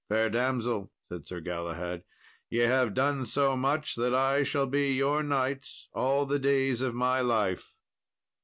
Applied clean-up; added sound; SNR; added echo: none; none; none; none.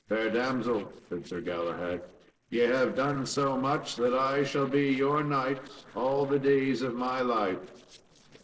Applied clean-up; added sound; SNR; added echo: neural separator model SepFormer DNS4.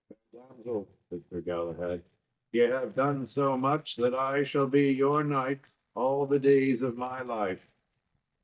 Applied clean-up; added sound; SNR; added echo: neural mask model DeepFilterNet 3.